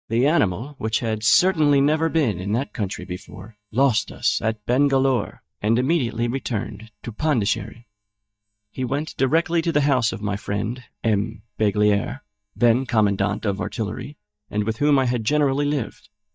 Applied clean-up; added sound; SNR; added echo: neural mask model DeepFilterNet 3.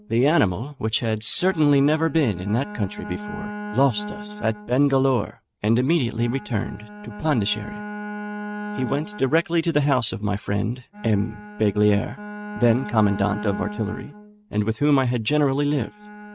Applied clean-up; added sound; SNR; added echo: neural mask model RNNoise.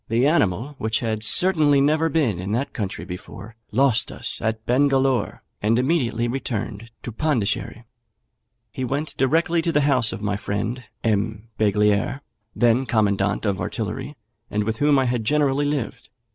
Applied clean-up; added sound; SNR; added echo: none; none; none; none.